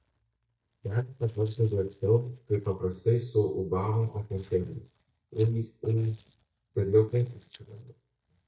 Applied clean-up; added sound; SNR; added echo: neural mask model DeepFilterNet 3.